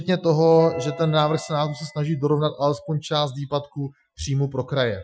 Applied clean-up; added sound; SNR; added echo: classical method Wiener filter.